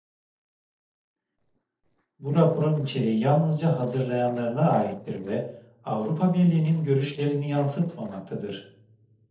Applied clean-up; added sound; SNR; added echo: neural separator model SepFormer DNS4.